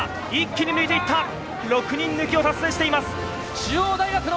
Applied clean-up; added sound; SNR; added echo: none; none; none; none.